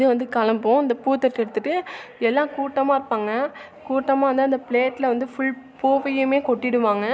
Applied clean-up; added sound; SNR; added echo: none; none; none; none.